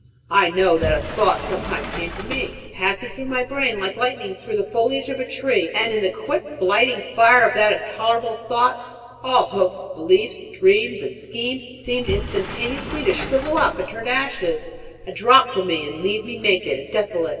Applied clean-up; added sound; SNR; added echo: none; Sliding door; 10 dB; reverberation time 2.3 s.